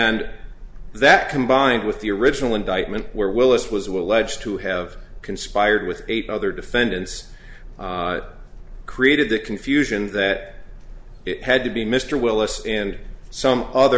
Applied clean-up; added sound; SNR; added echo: none; none; none; none.